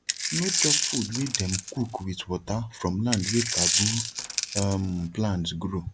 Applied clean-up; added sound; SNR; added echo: none; Coin (dropping); 0 dB; none.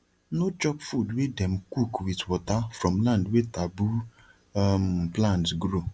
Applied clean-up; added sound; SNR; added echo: none; none; none; none.